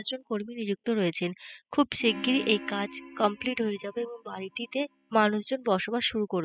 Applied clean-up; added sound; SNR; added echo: classical method spectral subtraction.